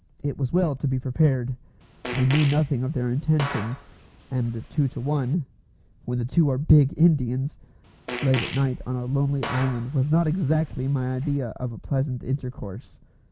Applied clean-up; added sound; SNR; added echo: none; Fart; 13 dB; none.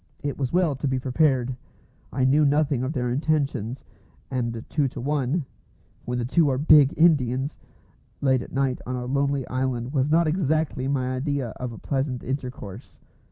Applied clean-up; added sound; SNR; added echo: none; none; none; none.